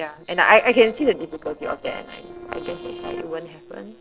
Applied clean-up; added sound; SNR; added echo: neural separator model SepFormer DNS4.